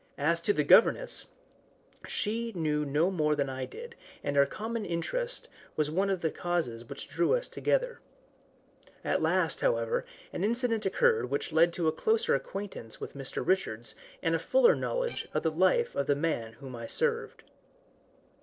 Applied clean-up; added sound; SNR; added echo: neural separator model SepFormer DNS4.